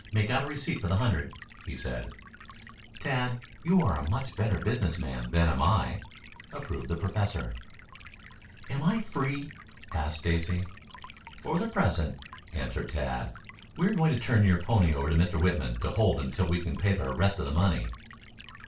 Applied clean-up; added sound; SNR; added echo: none; Stream; 19 dB; reverberation time 0.3 s.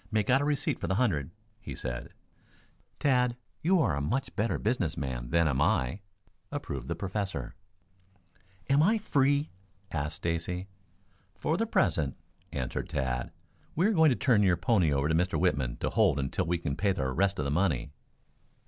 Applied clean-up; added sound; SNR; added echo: none; none; none; none.